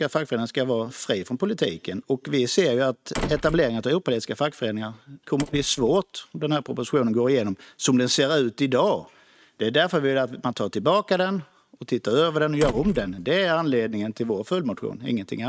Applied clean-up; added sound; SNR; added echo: neural mask model RNNoise.